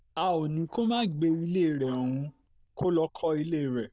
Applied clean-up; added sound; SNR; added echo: neural diffusion model UNIVERSE++.